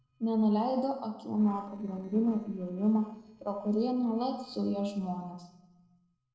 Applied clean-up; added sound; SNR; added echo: neural separator model SepFormer DNS4.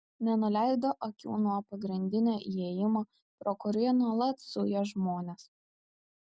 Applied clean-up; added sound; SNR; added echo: none; none; none; none.